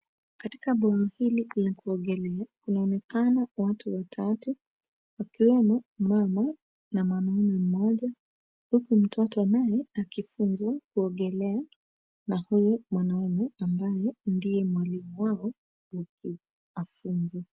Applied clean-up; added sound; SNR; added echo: none; none; none; none.